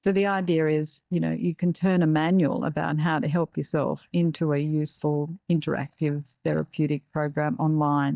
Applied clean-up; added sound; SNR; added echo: neural mask model DeepFilterNet 3.